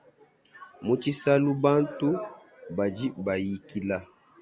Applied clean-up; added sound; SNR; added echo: none; none; none; none.